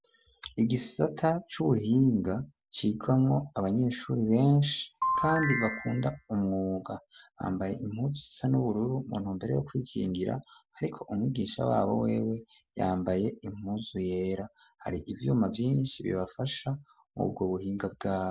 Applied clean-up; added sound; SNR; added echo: none; Ringtone / Chime; 2 dB; none.